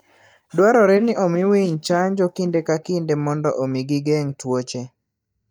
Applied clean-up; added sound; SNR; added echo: neural mask model DeepFilterNet 3.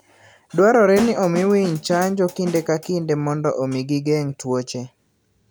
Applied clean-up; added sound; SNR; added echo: none; Snare drum; 12 dB; none.